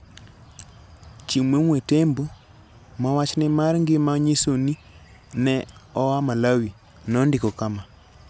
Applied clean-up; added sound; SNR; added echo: none; none; none; none.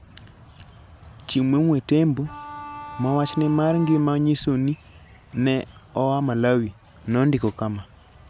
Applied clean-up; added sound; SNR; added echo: none; Bowed string instrument; 15 dB; none.